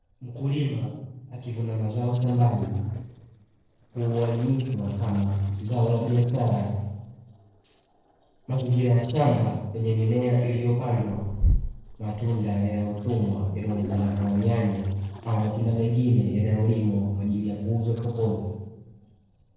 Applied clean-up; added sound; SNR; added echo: neural separator model SepFormer DNS4.